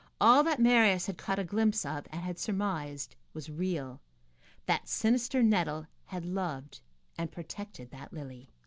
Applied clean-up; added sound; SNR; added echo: none; none; none; none.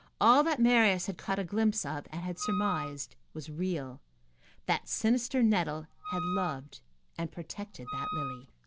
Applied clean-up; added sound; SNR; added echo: none; Wind instrument, woodwind instrument; 7 dB; none.